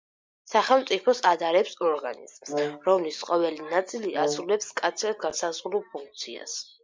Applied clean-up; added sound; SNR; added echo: none; Brass instrument; 8 dB; none.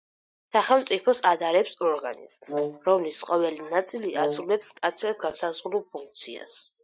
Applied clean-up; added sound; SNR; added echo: neural mask model DeepFilterNet 3.